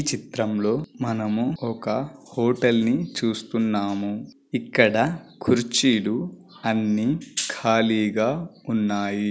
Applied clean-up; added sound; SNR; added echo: none; none; none; none.